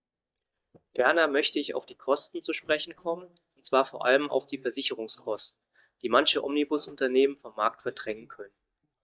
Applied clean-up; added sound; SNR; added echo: neural mask model DeepFilterNet 3.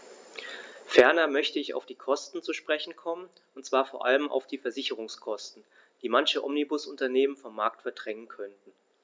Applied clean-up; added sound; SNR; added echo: none; none; none; none.